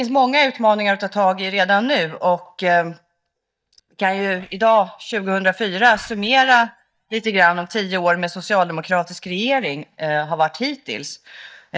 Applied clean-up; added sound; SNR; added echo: neural mask model DeepFilterNet 3.